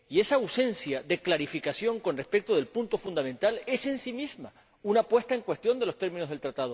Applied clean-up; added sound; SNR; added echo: none; none; none; none.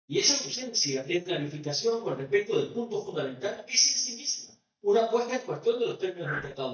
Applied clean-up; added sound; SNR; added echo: neural mask model DeepFilterNet 3.